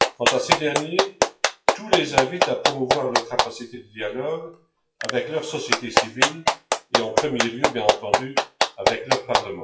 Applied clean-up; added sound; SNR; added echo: classical method WPE with log-MMSE.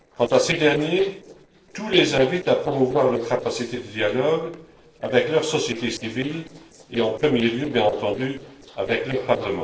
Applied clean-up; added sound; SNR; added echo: neural separator model SepFormer DNS4.